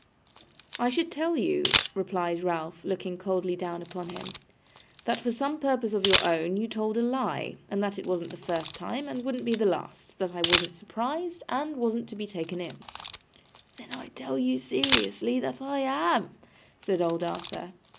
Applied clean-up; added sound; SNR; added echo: none; Camera; 2 dB; none.